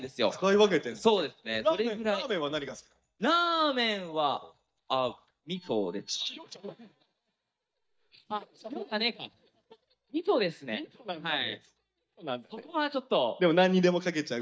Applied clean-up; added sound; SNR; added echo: neural mask model DeepFilterNet 3.